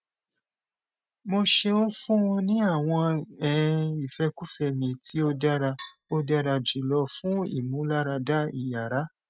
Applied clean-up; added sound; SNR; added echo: neural mask model RNNoise.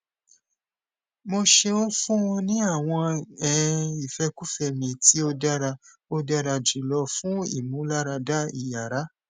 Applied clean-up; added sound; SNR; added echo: none; none; none; none.